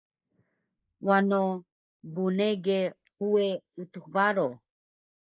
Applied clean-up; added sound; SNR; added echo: neural mask model Resemble Enhance denoiser.